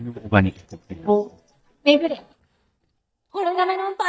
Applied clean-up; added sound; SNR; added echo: neural mask model DeepFilterNet 3.